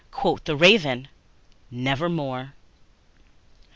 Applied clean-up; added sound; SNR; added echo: none; none; none; none.